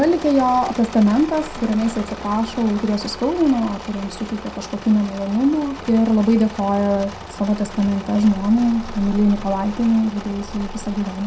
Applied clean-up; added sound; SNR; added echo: none; Engine / Mechanisms; 15 dB; reverberation time 0.2 s.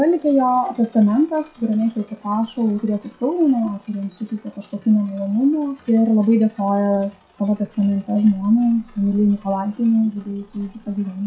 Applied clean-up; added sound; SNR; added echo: classical method WPE with log-MMSE.